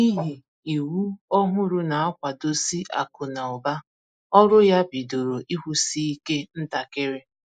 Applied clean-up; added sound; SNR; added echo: neural mask model Resemble Enhance denoiser.